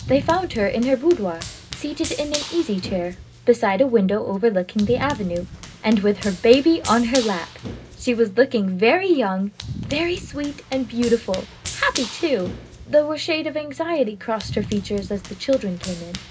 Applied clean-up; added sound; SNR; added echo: none; Run; 13 dB; reverberation time 0.2 s.